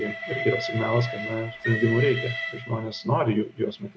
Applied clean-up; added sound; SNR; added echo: none; Train; 8 dB; none.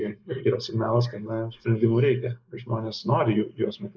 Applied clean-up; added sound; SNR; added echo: neural mask model Resemble Enhance denoiser.